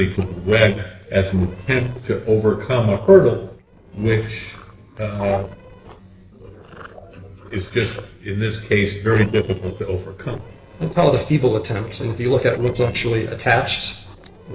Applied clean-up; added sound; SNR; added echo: neural separator model SepFormer DNS4.